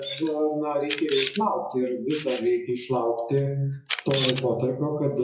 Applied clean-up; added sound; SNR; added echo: classical method WPE with log-MMSE.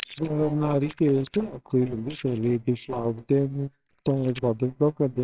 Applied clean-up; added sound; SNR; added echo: neural separator model SepFormer WHAMR!.